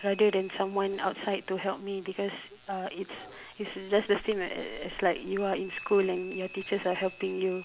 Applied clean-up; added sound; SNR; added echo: none; Bell; 19 dB; none.